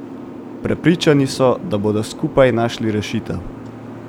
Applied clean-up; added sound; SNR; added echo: none; Boat, Water vehicle; 13 dB; none.